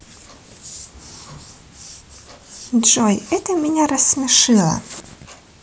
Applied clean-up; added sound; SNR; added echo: none; none; none; none.